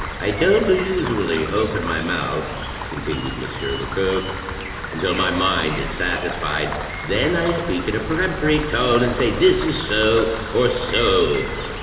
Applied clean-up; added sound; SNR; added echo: none; Rain; 7 dB; reverberation time 2.5 s.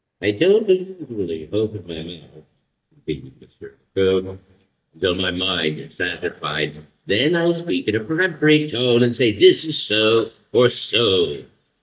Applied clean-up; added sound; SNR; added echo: neural mask model DeepFilterNet 3.